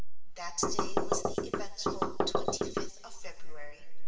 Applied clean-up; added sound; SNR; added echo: none; Knock; 1 dB; reverberation time 2.5 s.